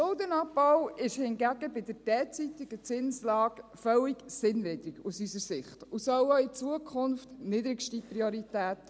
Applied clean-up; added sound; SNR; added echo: none; none; none; none.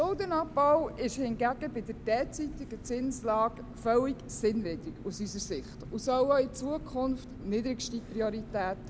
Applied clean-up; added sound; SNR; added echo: none; Engine; 13 dB; none.